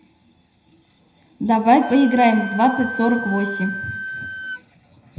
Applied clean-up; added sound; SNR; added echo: none; Wind instrument, woodwind instrument; 12 dB; reverberation time 0.8 s.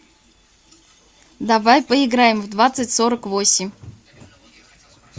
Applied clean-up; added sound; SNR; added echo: none; none; none; none.